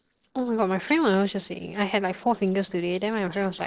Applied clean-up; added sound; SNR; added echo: neural separator model SepFormer DNS4.